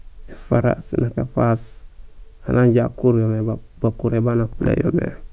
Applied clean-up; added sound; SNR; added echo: none; none; none; none.